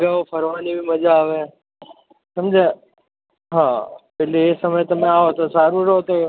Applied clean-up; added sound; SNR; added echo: none; none; none; none.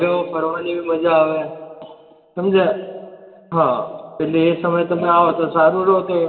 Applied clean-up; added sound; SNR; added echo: none; none; none; reverberation time 1.6 s.